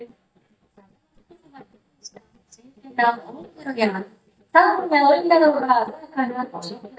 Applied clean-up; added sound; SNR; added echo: neural mask model DeepFilterNet 3.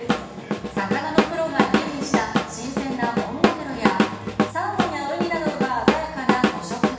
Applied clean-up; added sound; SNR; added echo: none; Drum / Drum kit; -4 dB; reverberation time 0.9 s.